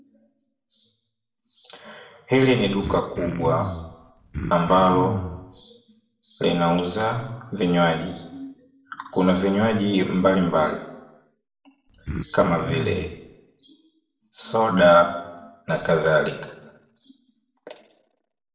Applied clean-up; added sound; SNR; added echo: none; Cough; 8 dB; reverberation time 0.7 s.